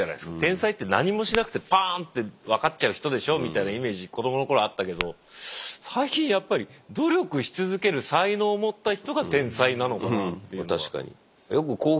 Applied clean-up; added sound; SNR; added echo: none; Tap / Glass; 15 dB; none.